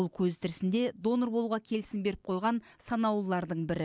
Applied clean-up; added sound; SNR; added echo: none; none; none; none.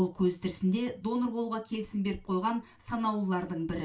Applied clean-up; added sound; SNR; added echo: none; none; none; reverberation time 0.2 s.